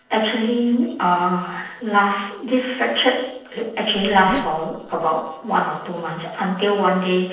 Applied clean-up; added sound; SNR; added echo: neural separator model SepFormer DNS4.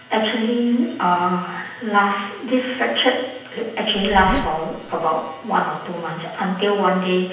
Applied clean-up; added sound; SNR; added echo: none; Zipper (clothing); 8 dB; reverberation time 0.9 s.